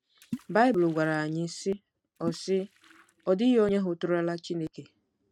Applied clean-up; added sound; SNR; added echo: neural mask model RNNoise.